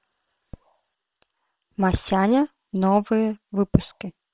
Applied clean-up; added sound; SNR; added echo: neural separator model SepFormer WHAM!.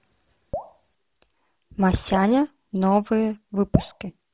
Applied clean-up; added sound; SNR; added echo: none; Drip; 15 dB; none.